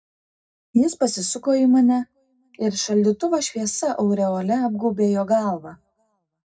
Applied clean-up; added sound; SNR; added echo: none; none; none; reverberation time 0.2 s.